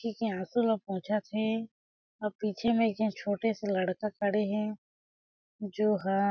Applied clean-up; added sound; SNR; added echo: none; none; none; none.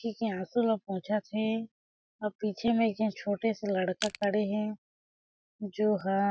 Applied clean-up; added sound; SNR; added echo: none; Crushing; 9 dB; none.